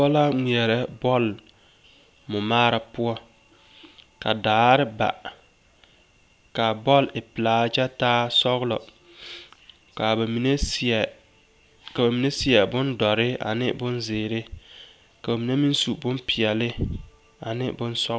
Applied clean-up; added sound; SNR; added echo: none; none; none; none.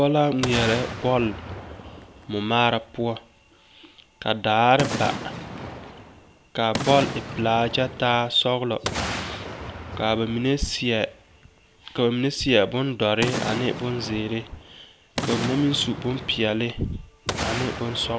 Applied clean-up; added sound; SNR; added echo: none; Boom; 9 dB; none.